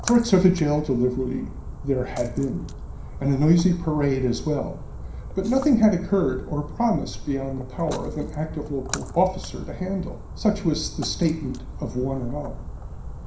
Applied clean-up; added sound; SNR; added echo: none; Splash, splatter; 10 dB; reverberation time 0.5 s.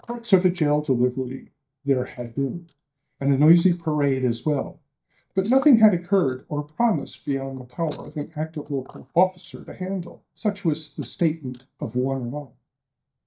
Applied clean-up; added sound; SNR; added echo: neural mask model DeepFilterNet 3.